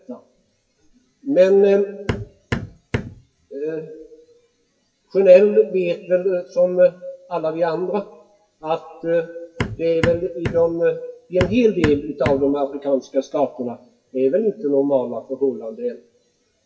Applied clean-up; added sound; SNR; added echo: classical method WPE with log-MMSE.